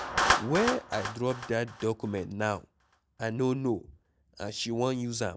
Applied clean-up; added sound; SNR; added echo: none; Clapping; 4 dB; none.